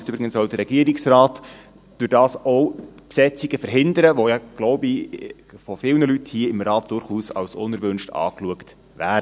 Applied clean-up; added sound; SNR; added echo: none; none; none; none.